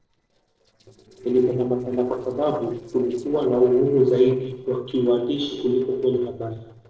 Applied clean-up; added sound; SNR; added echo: neural separator model SepFormer DNS4.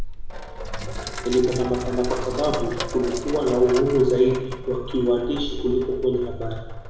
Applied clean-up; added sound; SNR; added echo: none; Sink (filling or washing); 7 dB; reverberation time 1.0 s.